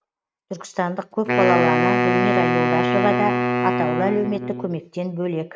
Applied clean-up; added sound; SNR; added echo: neural mask model RNNoise.